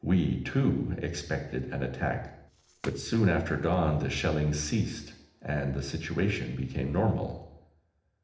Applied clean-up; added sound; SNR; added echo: neural separator model SepFormer DNS4.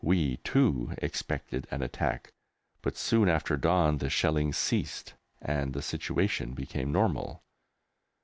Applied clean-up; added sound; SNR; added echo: none; none; none; none.